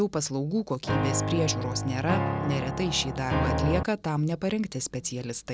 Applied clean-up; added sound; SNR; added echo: none; Piano; -1 dB; none.